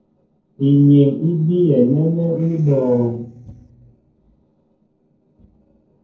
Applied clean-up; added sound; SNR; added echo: neural separator model SepFormer DNS4.